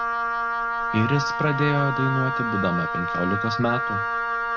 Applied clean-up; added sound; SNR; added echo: none; Wind instrument, woodwind instrument; 0 dB; none.